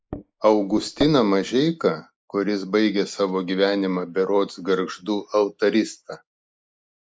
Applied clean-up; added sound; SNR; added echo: neural mask model Resemble Enhance denoiser.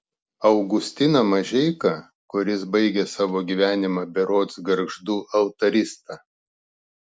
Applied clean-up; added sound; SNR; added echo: none; none; none; none.